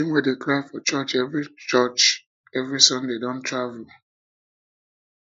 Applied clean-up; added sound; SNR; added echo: neural mask model Resemble Enhance denoiser.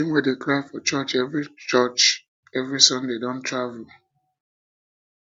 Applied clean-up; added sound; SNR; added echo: none; none; none; none.